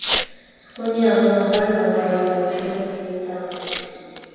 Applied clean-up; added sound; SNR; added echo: none; Packing tape, duct tape / Tearing; 8 dB; reverberation time 2.2 s.